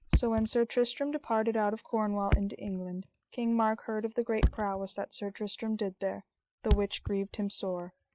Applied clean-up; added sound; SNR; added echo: classical method log-MMSE.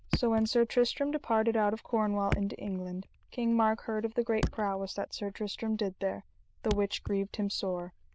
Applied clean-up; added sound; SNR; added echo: neural diffusion model UNIVERSE++.